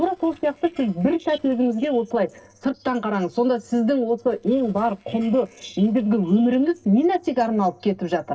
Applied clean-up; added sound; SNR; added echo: neural separator model SepFormer DNS4.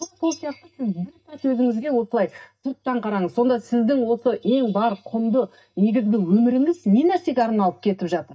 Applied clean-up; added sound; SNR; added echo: neural mask model DeepFilterNet 3.